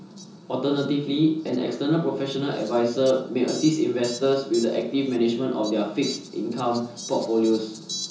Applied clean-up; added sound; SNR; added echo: none; Fowl; 17 dB; reverberation time 0.6 s.